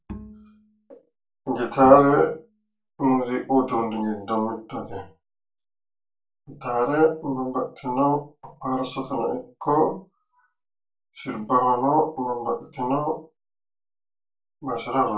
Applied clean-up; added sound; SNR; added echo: none; Bowed string instrument; 18 dB; reverberation time 0.2 s.